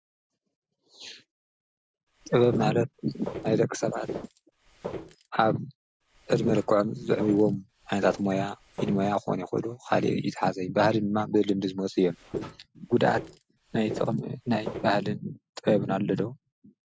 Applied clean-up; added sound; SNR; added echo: none; Walk, footsteps; 12 dB; none.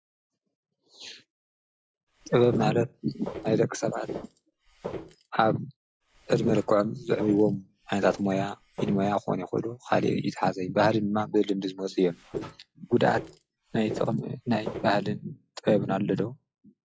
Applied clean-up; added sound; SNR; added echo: classical method log-MMSE.